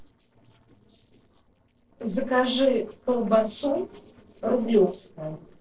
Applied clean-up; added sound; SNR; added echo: neural separator model SepFormer DNS4.